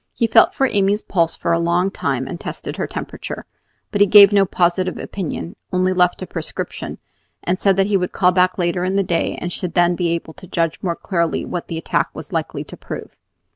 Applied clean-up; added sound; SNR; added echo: none; none; none; none.